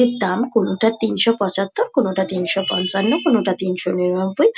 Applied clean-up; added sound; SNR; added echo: none; none; none; none.